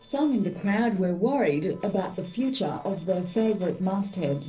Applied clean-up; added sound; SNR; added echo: neural separator model SepFormer DNS4.